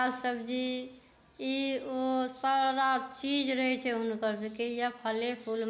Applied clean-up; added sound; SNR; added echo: none; none; none; none.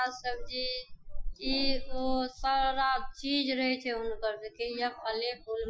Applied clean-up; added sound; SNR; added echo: classical method Wiener filter.